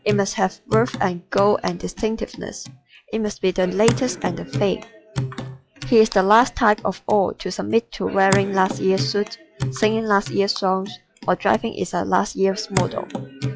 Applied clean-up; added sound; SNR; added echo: classical method log-MMSE.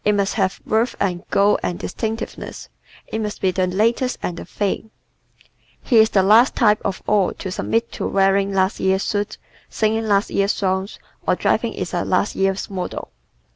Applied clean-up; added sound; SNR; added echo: none; none; none; none.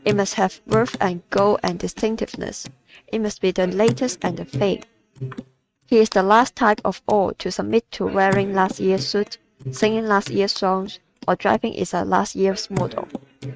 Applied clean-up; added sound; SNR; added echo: neural mask model RNNoise.